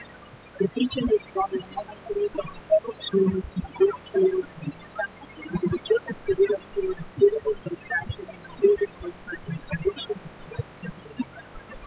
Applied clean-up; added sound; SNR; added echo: classical method spectral subtraction.